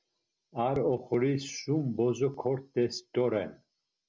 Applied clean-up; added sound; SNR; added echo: none; none; none; none.